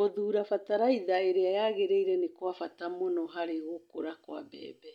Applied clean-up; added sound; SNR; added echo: none; none; none; none.